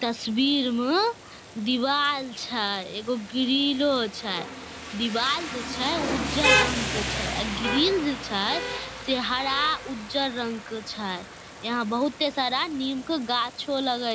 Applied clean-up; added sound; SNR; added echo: none; Rain; 5 dB; none.